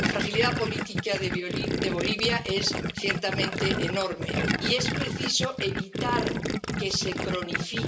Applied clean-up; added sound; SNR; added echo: none; Gurgling; -1 dB; reverberation time 0.2 s.